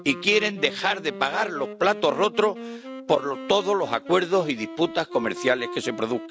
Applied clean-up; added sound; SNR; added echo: none; Wind instrument, woodwind instrument; 13 dB; none.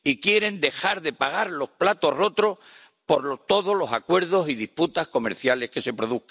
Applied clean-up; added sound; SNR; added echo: none; none; none; none.